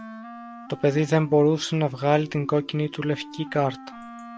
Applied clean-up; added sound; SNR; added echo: none; Wind instrument, woodwind instrument; 18 dB; none.